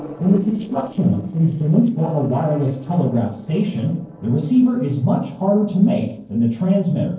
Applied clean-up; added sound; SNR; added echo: neural separator model SepFormer DNS4.